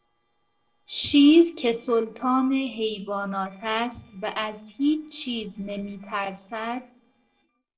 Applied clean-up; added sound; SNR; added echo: neural separator model SepFormer DNS4.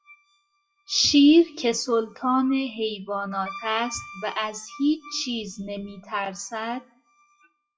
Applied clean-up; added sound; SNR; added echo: classical method WPE with log-MMSE.